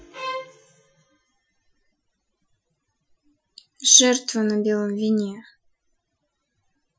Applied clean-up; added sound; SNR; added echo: classical method Wiener filter.